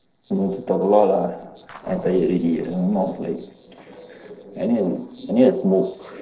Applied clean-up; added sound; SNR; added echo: neural separator model SepFormer DNS4.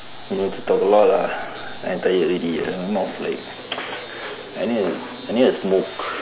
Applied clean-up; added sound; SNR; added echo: none; none; none; none.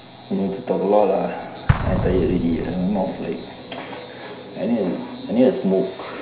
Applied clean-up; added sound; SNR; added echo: none; Explosion; 8 dB; reverberation time 0.5 s.